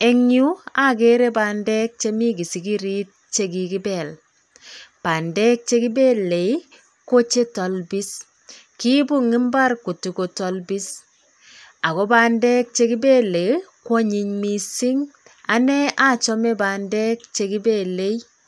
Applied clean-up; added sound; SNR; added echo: none; none; none; none.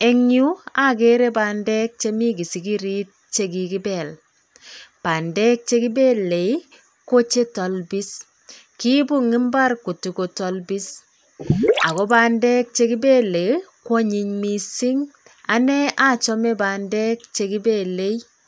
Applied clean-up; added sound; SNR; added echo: none; Gurgling / Liquid; 0 dB; none.